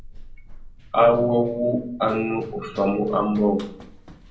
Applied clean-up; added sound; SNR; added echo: none; Run; 18 dB; reverberation time 0.5 s.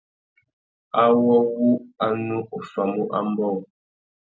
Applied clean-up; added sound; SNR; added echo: none; none; none; none.